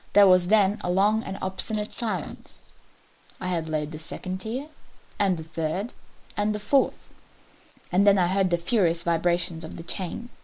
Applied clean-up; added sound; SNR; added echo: neural mask model Resemble Enhance denoiser.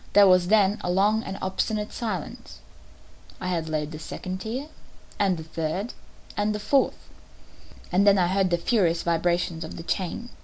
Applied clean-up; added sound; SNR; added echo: none; none; none; none.